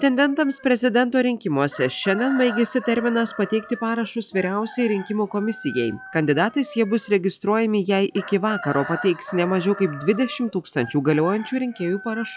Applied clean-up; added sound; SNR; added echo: classical method log-MMSE.